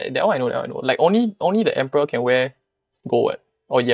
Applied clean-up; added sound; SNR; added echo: neural mask model DeepFilterNet 3.